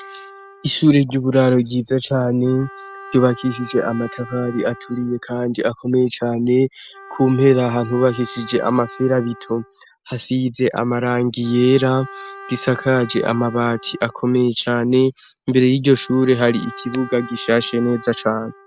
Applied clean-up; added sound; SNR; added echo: none; Trumpet; 19 dB; none.